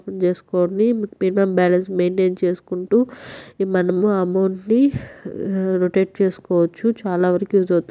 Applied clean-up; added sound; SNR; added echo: none; none; none; none.